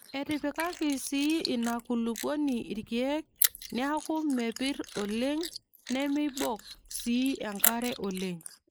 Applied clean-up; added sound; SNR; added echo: neural mask model Resemble Enhance denoiser.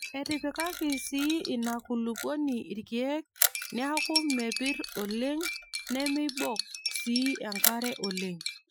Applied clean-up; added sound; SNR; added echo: classical method Wiener filter.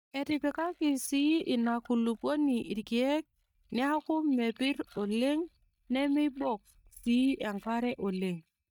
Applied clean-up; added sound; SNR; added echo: neural mask model DeepFilterNet 3.